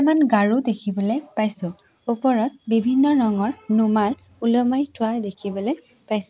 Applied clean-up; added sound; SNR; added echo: none; none; none; none.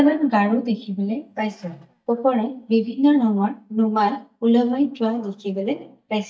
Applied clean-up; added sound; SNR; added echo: neural mask model DeepFilterNet 3.